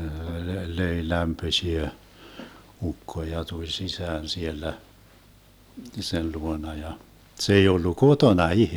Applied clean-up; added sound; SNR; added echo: none; none; none; none.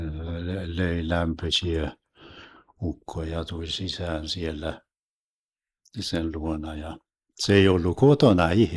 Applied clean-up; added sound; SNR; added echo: neural mask model Resemble Enhance denoiser.